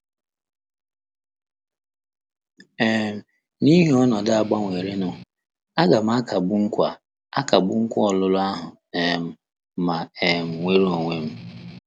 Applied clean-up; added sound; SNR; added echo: none; Strum; 16 dB; none.